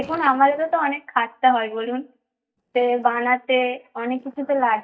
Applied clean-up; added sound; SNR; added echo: neural mask model DeepFilterNet 3.